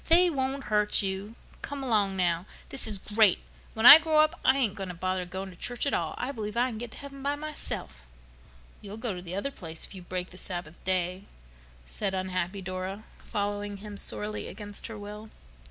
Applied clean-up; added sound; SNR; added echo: none; none; none; none.